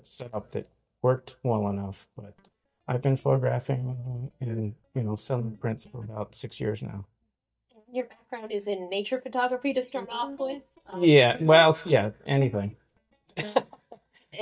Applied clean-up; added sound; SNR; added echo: neural mask model DeepFilterNet 3.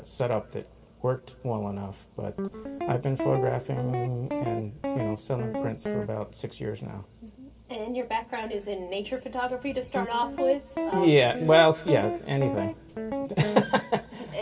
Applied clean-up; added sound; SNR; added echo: none; Guitar; 5 dB; reverberation time 1.3 s.